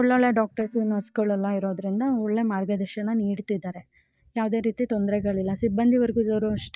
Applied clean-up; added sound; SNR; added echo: neural mask model DeepFilterNet 3.